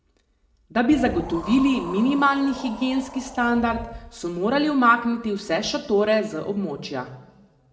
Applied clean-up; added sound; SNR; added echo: none; Wind; 13 dB; reverberation time 0.8 s.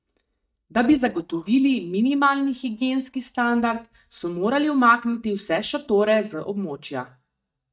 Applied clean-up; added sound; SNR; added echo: neural mask model DeepFilterNet 3.